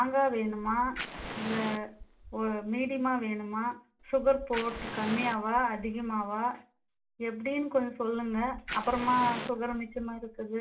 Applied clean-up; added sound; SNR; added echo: none; Fire; 10 dB; reverberation time 0.2 s.